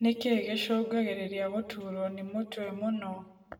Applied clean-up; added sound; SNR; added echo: none; none; none; reverberation time 0.6 s.